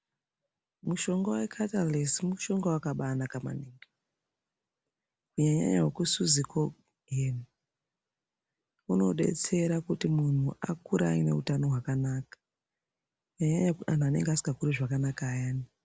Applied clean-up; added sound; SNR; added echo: none; none; none; none.